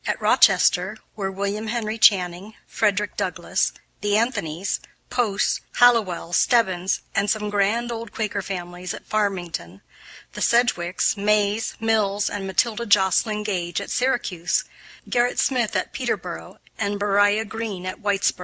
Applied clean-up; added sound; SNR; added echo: none; none; none; none.